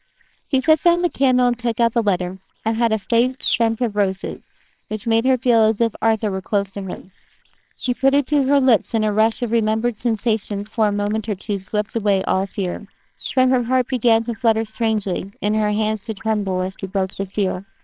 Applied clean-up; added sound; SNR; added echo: neural separator model SepFormer WHAMR!.